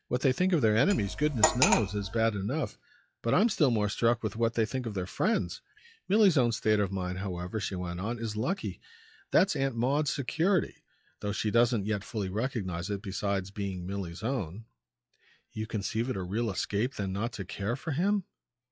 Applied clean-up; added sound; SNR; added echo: classical method log-MMSE.